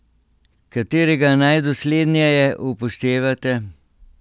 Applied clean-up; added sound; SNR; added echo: none; none; none; none.